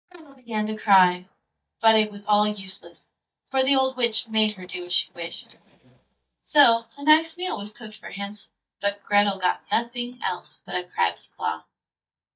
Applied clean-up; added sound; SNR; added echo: neural mask model DeepFilterNet 3.